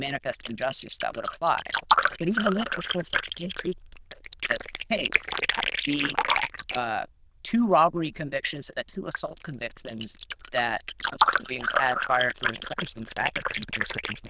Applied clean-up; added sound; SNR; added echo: neural diffusion model UNIVERSE++.